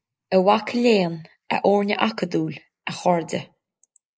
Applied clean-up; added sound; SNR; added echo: neural mask model Resemble Enhance denoiser.